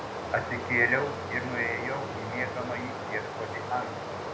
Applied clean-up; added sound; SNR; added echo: none; Stream; 3 dB; none.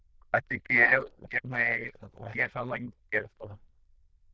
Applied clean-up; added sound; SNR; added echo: neural diffusion model UNIVERSE++.